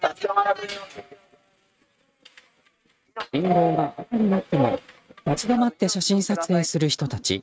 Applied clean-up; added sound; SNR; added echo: neural mask model RNNoise.